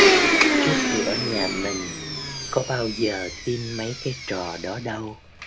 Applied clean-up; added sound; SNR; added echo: none; Domestic sounds, home sounds; -5 dB; none.